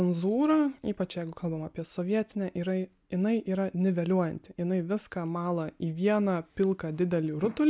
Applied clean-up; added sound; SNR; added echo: none; none; none; none.